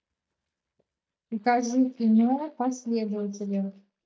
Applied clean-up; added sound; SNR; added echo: neural mask model DeepFilterNet 3.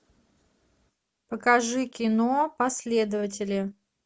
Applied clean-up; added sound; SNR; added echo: none; none; none; none.